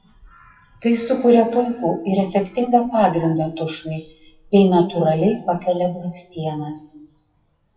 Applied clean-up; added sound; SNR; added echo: classical method WPE with log-MMSE.